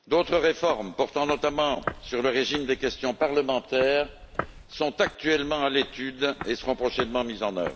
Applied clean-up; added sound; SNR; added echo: none; Walk, footsteps; 14 dB; none.